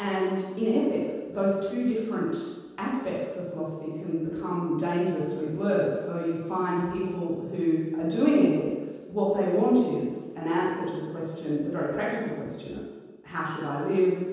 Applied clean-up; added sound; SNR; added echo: none; none; none; reverberation time 1.2 s.